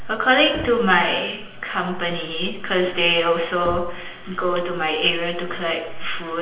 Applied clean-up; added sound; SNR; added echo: none; Knock; 20 dB; reverberation time 0.9 s.